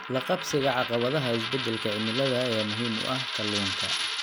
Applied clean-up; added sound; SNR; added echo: none; Coin (dropping); 3 dB; none.